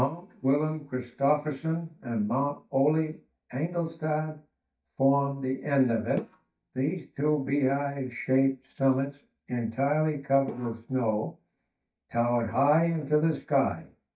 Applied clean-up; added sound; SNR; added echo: neural mask model DeepFilterNet 3.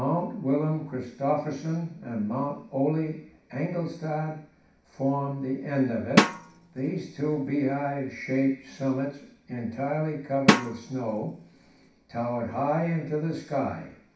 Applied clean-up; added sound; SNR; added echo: none; Drum; -2 dB; reverberation time 0.6 s.